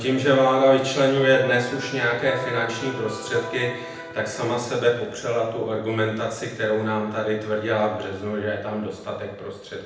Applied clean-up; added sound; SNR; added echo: none; Electric guitar; 12 dB; reverberation time 0.9 s.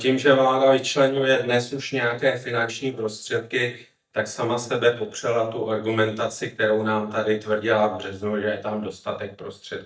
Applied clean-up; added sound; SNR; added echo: neural mask model DeepFilterNet 3.